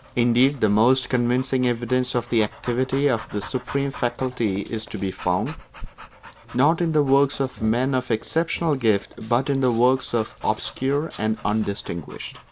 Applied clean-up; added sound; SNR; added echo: none; Dog; 19 dB; none.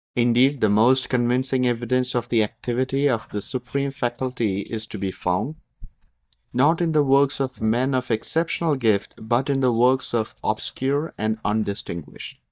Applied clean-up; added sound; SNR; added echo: neural mask model DeepFilterNet 3.